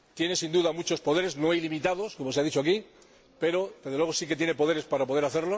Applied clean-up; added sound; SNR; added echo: none; none; none; none.